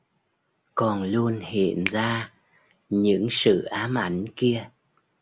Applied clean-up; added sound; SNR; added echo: none; Finger snapping; 15 dB; none.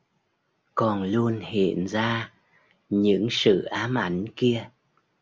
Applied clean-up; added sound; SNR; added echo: none; none; none; none.